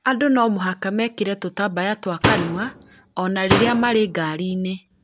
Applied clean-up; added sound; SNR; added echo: none; Slam; 3 dB; none.